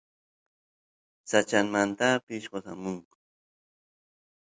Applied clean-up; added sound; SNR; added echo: none; none; none; none.